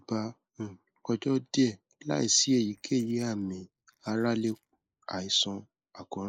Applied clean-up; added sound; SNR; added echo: neural mask model Resemble Enhance denoiser.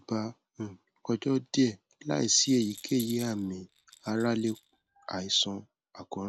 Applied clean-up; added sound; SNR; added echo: none; Rattle; 20 dB; none.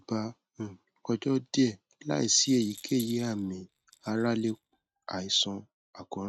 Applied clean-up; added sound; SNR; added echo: neural mask model RNNoise.